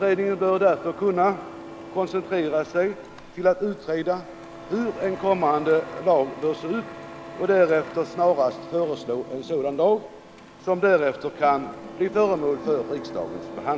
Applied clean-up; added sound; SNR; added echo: none; Printer; 15 dB; none.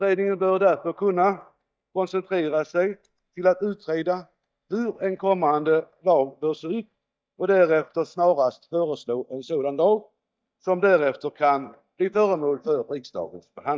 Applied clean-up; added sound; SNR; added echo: neural mask model DeepFilterNet 3.